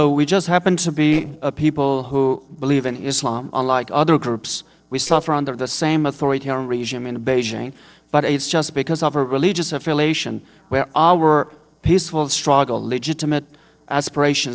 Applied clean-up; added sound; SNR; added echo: neural separator model SepFormer DNS4.